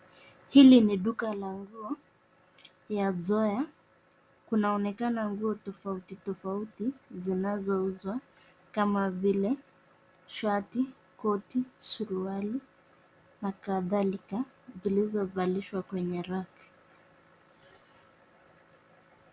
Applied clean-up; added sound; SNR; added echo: none; none; none; none.